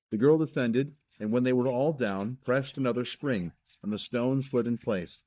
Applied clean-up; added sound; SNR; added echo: neural mask model DeepFilterNet 3.